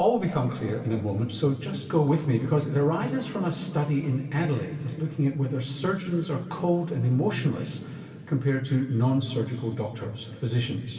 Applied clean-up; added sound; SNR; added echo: none; none; none; reverberation time 2.9 s.